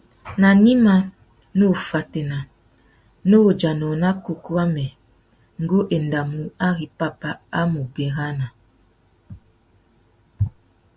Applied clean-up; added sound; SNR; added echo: none; none; none; none.